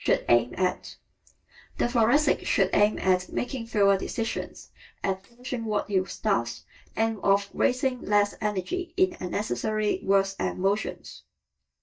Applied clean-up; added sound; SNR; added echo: neural mask model DeepFilterNet 3.